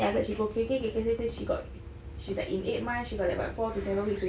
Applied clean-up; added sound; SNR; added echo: none; none; none; none.